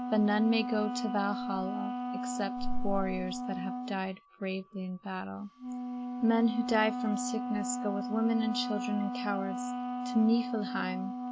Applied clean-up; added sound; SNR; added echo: none; Wind instrument, woodwind instrument; 4 dB; none.